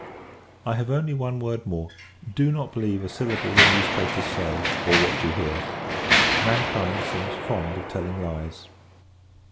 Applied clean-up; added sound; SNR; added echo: none; Mechanisms; -1 dB; none.